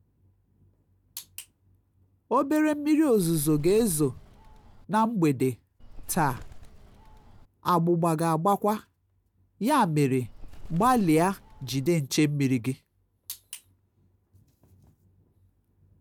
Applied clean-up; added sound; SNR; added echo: none; Bird; 14 dB; none.